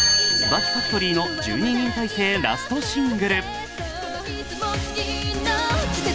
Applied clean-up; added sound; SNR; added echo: none; Chime; 4 dB; none.